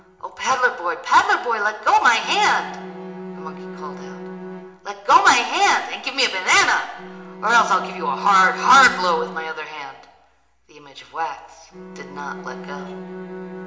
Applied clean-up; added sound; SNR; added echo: none; Bowed string instrument; 16 dB; reverberation time 0.8 s.